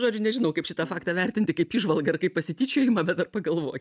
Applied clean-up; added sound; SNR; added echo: neural mask model DeepFilterNet 3.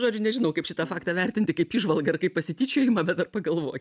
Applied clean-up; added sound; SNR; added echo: none; Keyboard (musical); 20 dB; none.